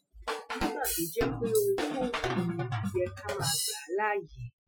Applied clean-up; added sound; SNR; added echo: classical method Wiener filter.